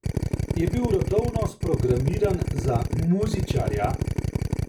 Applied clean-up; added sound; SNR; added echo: none; Drill; -1 dB; none.